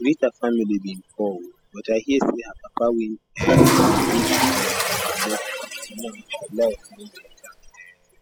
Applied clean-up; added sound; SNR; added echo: classical method spectral subtraction.